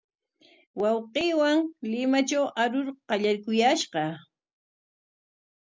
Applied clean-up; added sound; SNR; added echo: none; none; none; none.